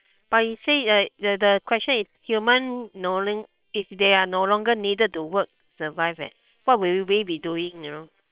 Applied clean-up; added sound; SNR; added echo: neural separator model SepFormer WHAM!.